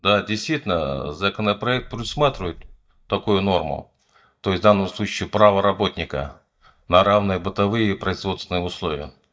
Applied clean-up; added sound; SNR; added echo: neural mask model DeepFilterNet 3.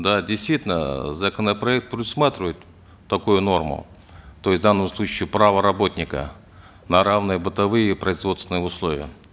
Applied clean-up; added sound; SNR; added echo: none; none; none; none.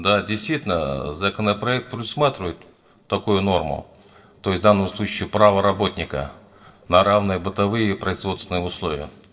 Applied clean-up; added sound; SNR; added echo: neural separator model SepFormer DNS4.